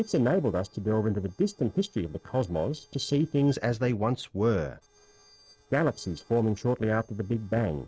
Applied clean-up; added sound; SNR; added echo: neural separator model SepFormer DNS4.